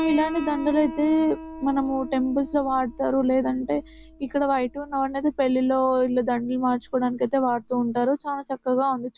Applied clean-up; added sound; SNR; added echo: none; Piano; 15 dB; none.